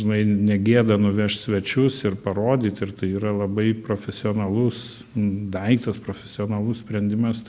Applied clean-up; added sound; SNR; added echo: none; none; none; none.